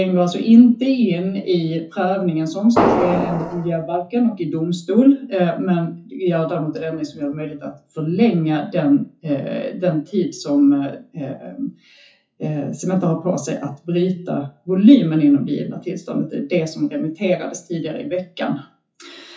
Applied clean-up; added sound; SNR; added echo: classical method WPE with log-MMSE.